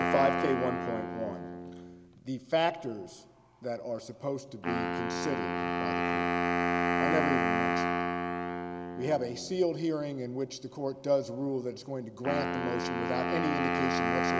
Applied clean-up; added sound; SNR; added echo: none; Wind instrument, woodwind instrument; -1 dB; none.